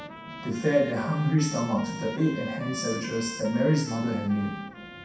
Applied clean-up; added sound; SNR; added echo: none; Trumpet; 14 dB; reverberation time 0.6 s.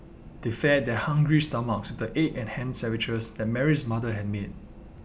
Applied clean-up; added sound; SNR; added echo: none; none; none; none.